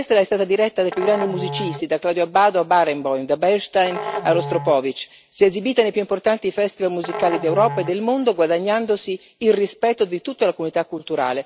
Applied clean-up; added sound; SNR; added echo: none; Musical instrument; 12 dB; none.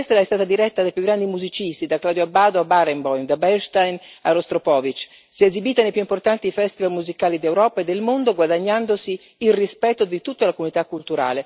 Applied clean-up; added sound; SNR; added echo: none; none; none; none.